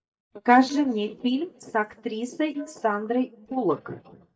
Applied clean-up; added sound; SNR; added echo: neural mask model DeepFilterNet 3.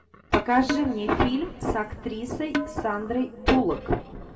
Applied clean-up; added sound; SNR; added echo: none; Percussion; 6 dB; reverberation time 1.7 s.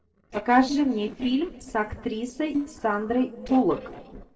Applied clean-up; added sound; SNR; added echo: neural separator model SepFormer DNS4.